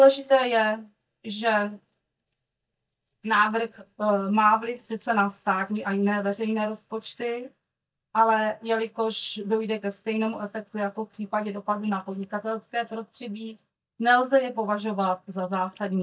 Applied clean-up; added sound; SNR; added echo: neural mask model DeepFilterNet 3.